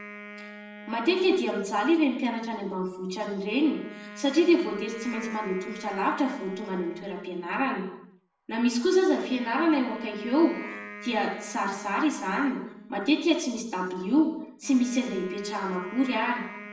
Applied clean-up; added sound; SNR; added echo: none; Wind instrument, woodwind instrument; 17 dB; reverberation time 0.7 s.